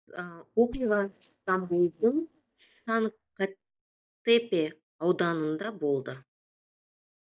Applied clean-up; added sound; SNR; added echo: neural mask model DeepFilterNet 3.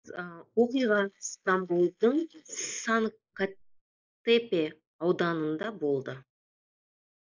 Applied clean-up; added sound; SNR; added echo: neural mask model Resemble Enhance denoiser.